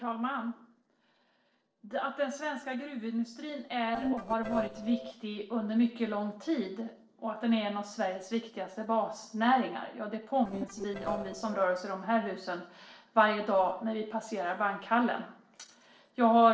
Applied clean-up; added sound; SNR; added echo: neural separator model SepFormer DNS4.